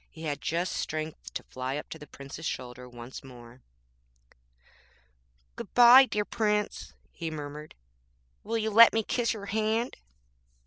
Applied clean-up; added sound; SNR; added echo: none; none; none; none.